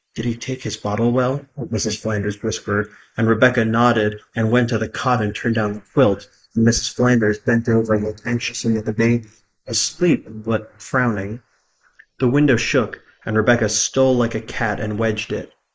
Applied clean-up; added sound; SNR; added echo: neural mask model Resemble Enhance denoiser.